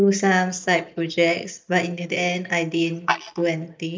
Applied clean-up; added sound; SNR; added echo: neural mask model DeepFilterNet 3.